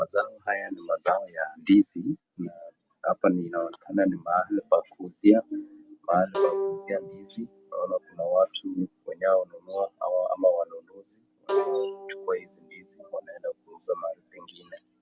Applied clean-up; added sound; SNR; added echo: none; Bowed string instrument; 6 dB; none.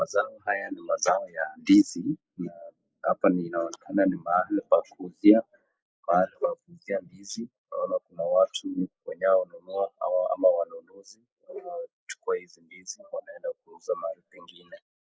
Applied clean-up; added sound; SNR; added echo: neural mask model Resemble Enhance denoiser.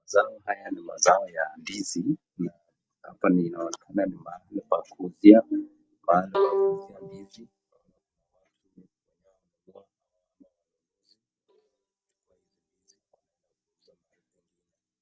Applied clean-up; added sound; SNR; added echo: neural mask model DeepFilterNet 3.